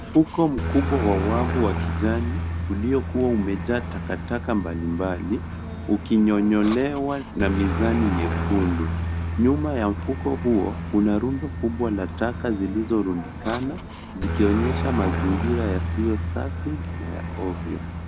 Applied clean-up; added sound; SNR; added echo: none; Aircraft; 3 dB; none.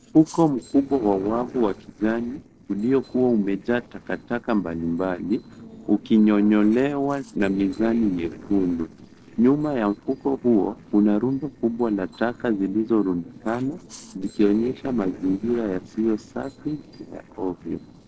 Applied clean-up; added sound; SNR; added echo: neural separator model SepFormer DNS4.